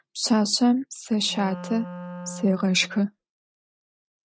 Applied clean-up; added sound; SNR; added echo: neural mask model RNNoise.